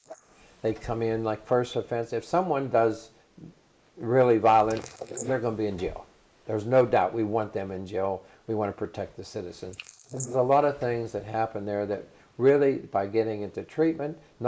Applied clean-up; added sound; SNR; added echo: neural mask model Resemble Enhance denoiser.